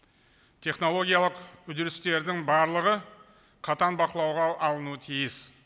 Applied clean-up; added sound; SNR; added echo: none; none; none; none.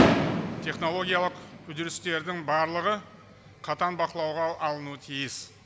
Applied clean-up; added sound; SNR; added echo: none; Fireworks; 1 dB; none.